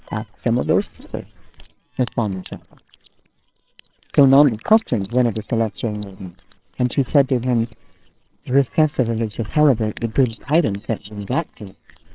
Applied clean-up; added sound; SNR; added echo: neural separator model SepFormer WHAMR!.